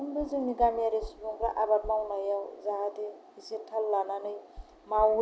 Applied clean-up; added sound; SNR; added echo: none; Knock; 18 dB; none.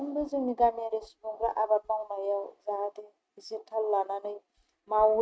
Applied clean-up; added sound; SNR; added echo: neural mask model RNNoise.